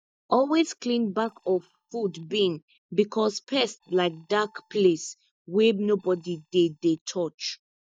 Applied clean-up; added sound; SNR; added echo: neural mask model DeepFilterNet 3.